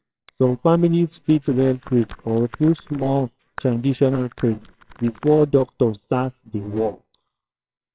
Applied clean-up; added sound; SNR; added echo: neural separator model SepFormer WHAMR!.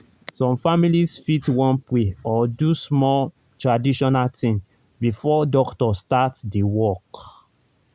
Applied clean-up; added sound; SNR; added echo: none; none; none; none.